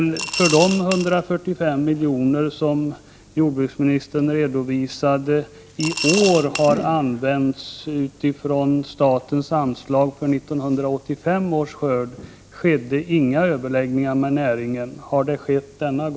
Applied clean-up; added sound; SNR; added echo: none; Coin (dropping) / Glass; 7 dB; none.